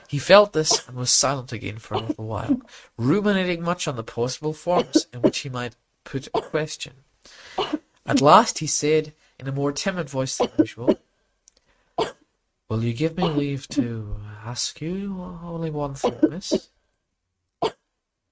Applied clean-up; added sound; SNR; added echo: neural mask model RNNoise.